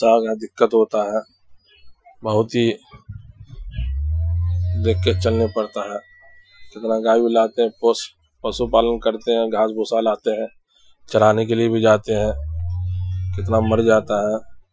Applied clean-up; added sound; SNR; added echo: classical method Wiener filter.